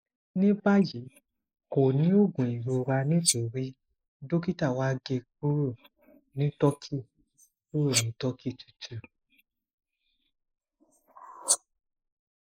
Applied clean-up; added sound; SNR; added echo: neural mask model Resemble Enhance denoiser.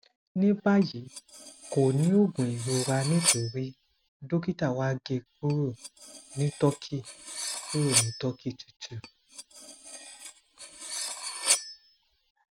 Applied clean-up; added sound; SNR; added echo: none; Cutlery, silverware; 6 dB; none.